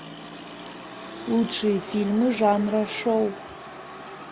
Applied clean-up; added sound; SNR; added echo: none; Motor vehicle (road); 12 dB; none.